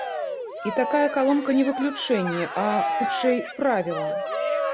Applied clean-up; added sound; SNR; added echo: none; Cheering; 4 dB; none.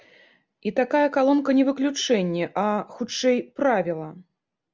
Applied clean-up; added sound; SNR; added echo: none; none; none; none.